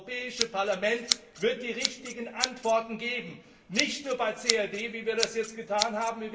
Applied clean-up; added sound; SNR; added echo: none; Scissors; 5 dB; reverberation time 0.8 s.